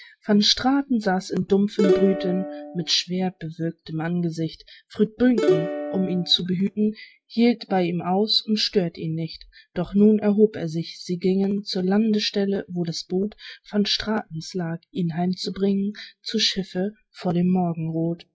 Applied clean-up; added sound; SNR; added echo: classical method log-MMSE.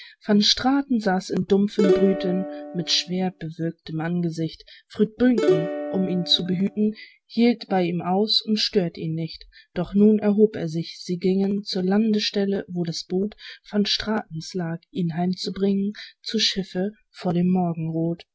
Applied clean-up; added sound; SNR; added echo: none; Plucked string instrument; 3 dB; none.